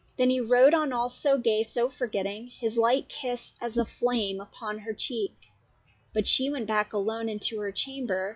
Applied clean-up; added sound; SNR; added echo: classical method log-MMSE.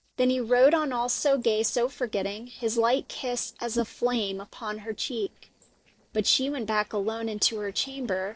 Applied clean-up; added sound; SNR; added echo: neural separator model SepFormer DNS4.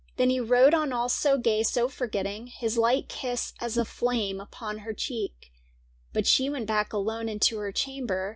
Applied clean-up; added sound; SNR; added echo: none; none; none; none.